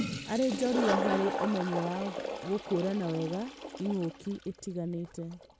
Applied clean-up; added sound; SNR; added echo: none; Toilet flush; 4 dB; none.